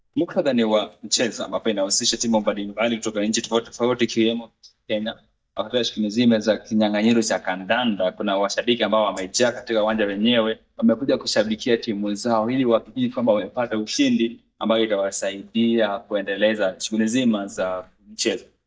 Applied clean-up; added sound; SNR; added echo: neural mask model DeepFilterNet 3.